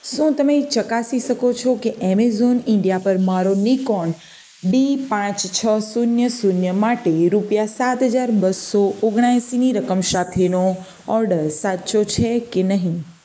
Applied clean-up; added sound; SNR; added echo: neural mask model Resemble Enhance denoiser.